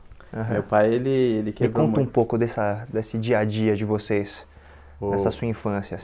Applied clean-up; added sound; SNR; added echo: none; none; none; none.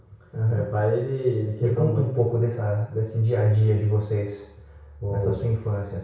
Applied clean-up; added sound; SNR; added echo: none; none; none; reverberation time 0.6 s.